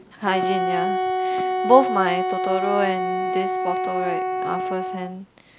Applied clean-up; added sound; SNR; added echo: none; Wind instrument, woodwind instrument; 0 dB; none.